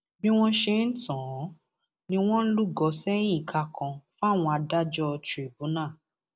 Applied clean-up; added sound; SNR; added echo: none; none; none; none.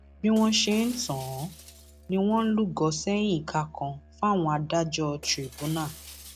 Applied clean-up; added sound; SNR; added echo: none; Shatter + Musical instrument; 20 dB; none.